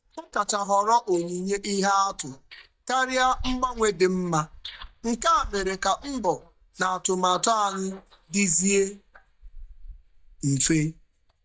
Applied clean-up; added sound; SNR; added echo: neural mask model DeepFilterNet 3.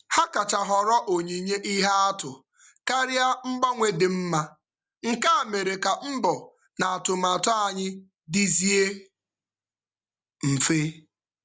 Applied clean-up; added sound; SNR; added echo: none; none; none; none.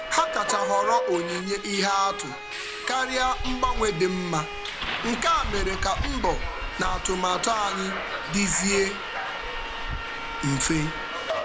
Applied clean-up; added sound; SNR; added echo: none; Subway, metro, underground; 4 dB; none.